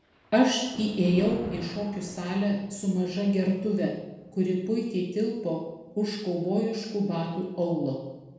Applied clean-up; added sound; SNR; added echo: none; Thunder; 20 dB; reverberation time 1.0 s.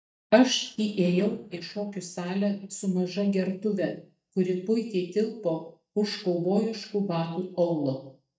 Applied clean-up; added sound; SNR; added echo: neural mask model DeepFilterNet 3.